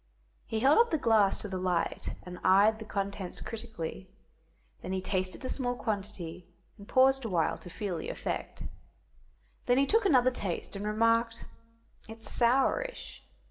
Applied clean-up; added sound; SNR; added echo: none; none; none; reverberation time 0.6 s.